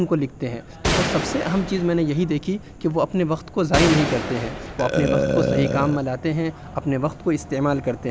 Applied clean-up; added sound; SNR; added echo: none; Burping, eructation + Gunshot, gunfire; 3 dB; none.